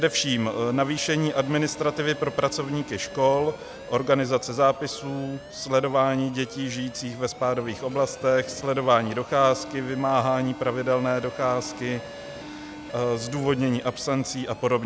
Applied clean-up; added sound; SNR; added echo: none; Alarm + Waves, surf; 15 dB; none.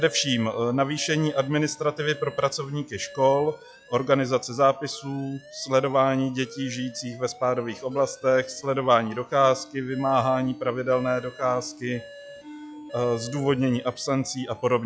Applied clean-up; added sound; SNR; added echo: classical method log-MMSE.